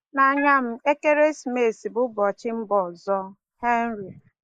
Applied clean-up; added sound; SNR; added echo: neural mask model Resemble Enhance denoiser.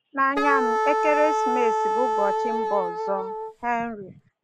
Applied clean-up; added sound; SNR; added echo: none; Wind instrument, woodwind instrument; -2 dB; none.